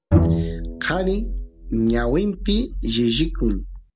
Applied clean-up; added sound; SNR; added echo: none; Bowed string instrument; 0 dB; none.